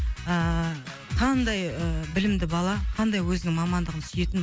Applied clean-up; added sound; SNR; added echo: none; none; none; none.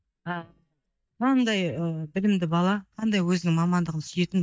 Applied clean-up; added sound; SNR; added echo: neural mask model DeepFilterNet 3.